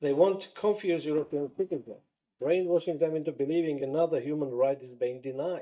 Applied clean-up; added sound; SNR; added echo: neural mask model DeepFilterNet 3.